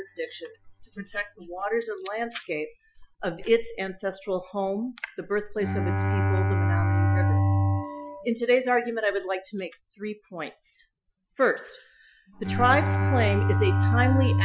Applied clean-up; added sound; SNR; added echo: classical method Wiener filter.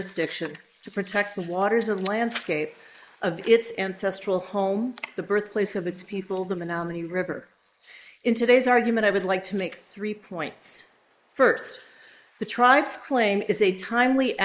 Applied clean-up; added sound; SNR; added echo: neural mask model Resemble Enhance denoiser.